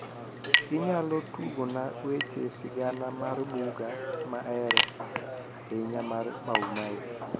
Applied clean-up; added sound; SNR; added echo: none; Chink, clink; 0 dB; none.